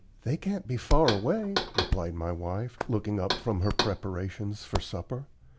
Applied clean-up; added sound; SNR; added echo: none; Knock + Hands; 2 dB; none.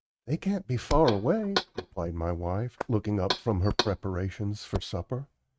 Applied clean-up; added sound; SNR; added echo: neural mask model RNNoise.